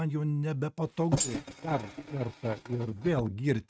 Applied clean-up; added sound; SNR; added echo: neural mask model RNNoise.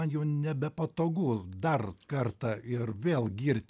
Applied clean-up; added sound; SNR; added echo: none; none; none; none.